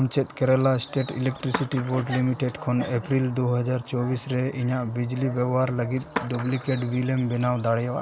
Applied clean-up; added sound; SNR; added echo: none; Bird + Skateboard; 16 dB; none.